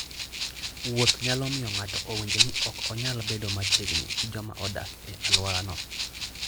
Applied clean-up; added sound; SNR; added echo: none; Rattle (instrument); -4 dB; none.